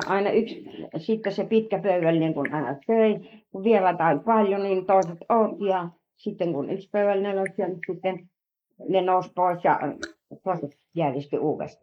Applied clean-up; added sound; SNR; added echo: neural mask model Resemble Enhance denoiser.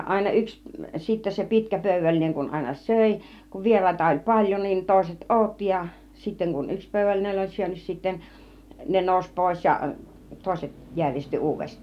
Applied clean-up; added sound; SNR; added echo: none; none; none; none.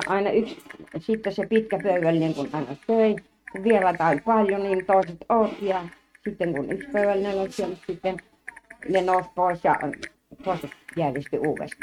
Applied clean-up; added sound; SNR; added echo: neural mask model RNNoise.